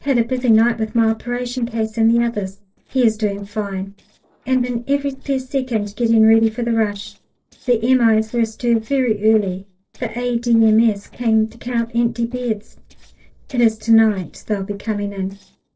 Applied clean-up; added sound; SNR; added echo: neural separator model SepFormer DNS4.